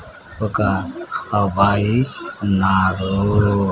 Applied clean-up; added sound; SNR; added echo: none; none; none; none.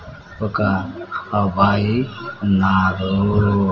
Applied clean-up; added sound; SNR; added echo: none; none; none; reverberation time 1.4 s.